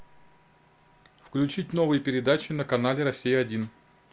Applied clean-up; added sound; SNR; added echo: none; none; none; none.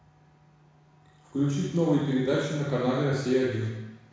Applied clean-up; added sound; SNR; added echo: none; none; none; reverberation time 1.1 s.